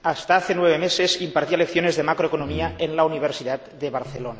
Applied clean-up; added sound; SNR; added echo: none; Brass instrument; 13 dB; none.